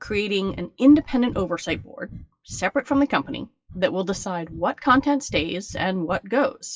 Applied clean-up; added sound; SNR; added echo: classical method WPE with log-MMSE.